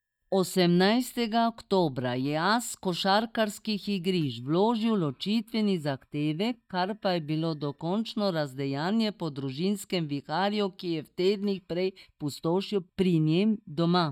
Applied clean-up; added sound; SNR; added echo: neural mask model DeepFilterNet 3.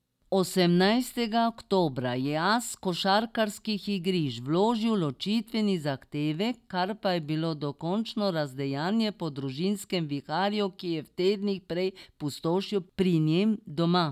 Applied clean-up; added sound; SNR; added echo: none; none; none; none.